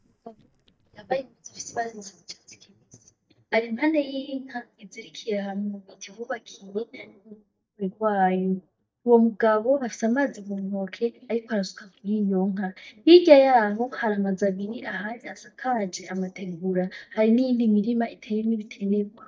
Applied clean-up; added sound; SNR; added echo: neural mask model DeepFilterNet 3.